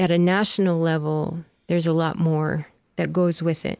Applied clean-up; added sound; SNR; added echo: neural mask model Resemble Enhance denoiser.